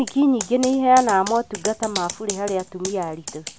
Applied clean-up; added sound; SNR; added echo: none; Computer keyboard; 12 dB; none.